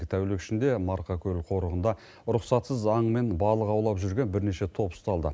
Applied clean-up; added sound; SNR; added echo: none; none; none; none.